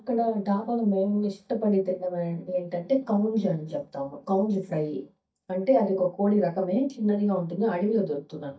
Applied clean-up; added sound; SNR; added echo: neural mask model DeepFilterNet 3.